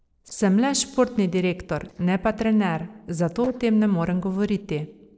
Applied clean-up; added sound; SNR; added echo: neural separator model SepFormer DNS4.